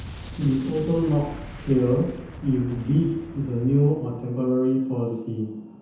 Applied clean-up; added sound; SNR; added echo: none; Explosion; 16 dB; reverberation time 0.7 s.